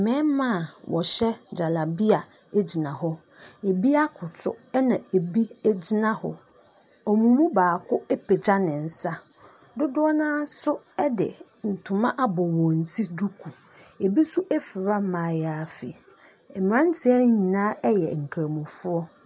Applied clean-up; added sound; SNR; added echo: none; none; none; none.